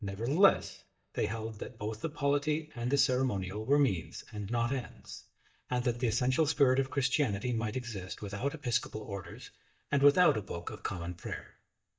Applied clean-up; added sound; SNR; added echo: neural mask model DeepFilterNet 3.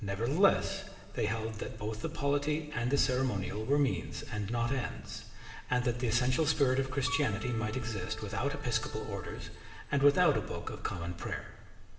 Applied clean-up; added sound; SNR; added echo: none; Wind instrument, woodwind instrument; 15 dB; reverberation time 2.5 s.